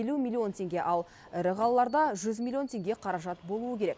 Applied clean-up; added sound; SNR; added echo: none; none; none; none.